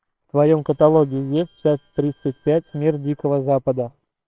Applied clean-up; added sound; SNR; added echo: neural separator model SepFormer WHAMR!.